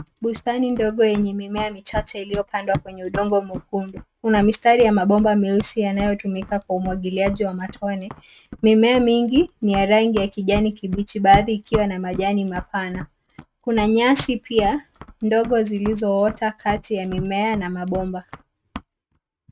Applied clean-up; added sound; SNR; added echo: neural mask model RNNoise.